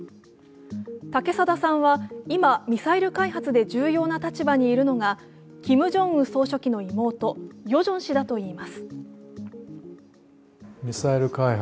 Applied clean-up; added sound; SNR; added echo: none; none; none; none.